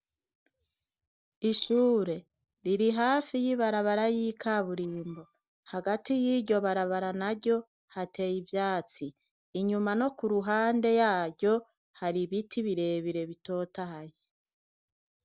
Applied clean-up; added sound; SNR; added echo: neural separator model SepFormer DNS4.